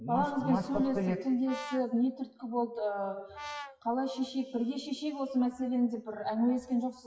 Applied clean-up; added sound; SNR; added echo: classical method WPE with log-MMSE.